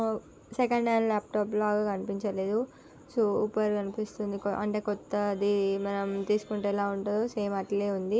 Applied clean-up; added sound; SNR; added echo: none; none; none; none.